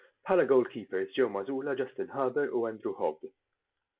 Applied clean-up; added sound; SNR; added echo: none; none; none; none.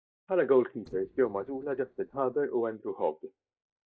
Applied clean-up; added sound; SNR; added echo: neural mask model DeepFilterNet 3.